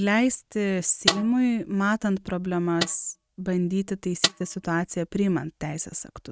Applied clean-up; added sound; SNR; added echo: neural mask model RNNoise.